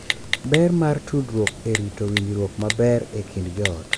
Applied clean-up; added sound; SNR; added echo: none; Typing; 8 dB; none.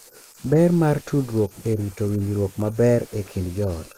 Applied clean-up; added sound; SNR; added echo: neural mask model Resemble Enhance denoiser.